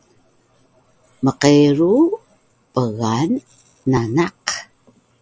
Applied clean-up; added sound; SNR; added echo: none; none; none; none.